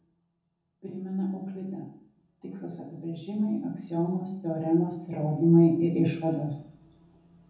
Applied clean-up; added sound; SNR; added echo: none; none; none; reverberation time 0.7 s.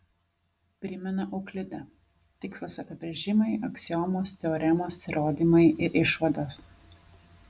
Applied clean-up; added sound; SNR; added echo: none; none; none; none.